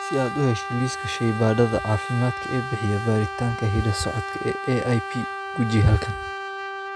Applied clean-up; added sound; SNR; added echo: none; Brass instrument; 7 dB; none.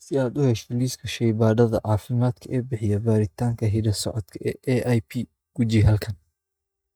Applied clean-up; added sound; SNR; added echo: neural mask model DeepFilterNet 3.